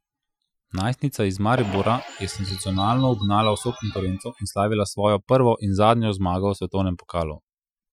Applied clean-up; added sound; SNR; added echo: classical method Wiener filter.